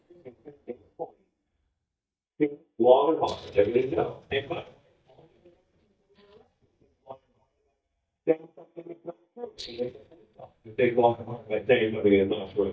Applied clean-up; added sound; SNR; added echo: neural mask model DeepFilterNet 3.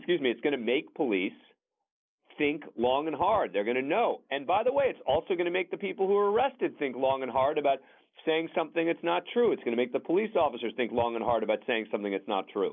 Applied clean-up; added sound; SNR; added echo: none; none; none; none.